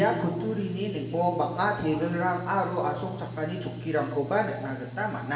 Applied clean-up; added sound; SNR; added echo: none; Mechanical fan; 11 dB; reverberation time 1.2 s.